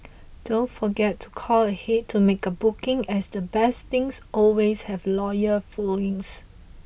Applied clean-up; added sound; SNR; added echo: none; none; none; none.